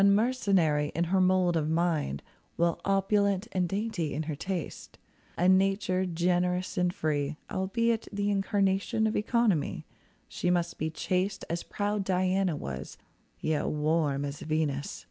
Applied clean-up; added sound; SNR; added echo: none; none; none; none.